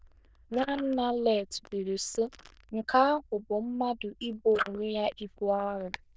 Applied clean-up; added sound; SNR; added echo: neural diffusion model UNIVERSE++.